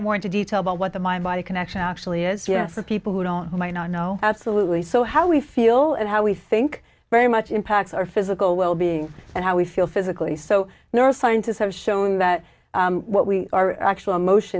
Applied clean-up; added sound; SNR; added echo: none; none; none; none.